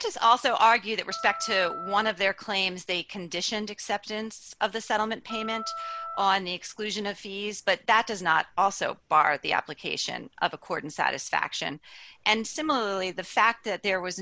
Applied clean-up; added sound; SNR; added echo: none; Wind instrument, woodwind instrument; 12 dB; none.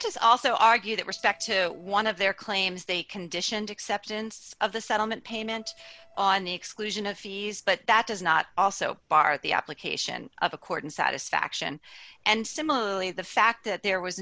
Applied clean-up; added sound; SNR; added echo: neural separator model SepFormer DNS4.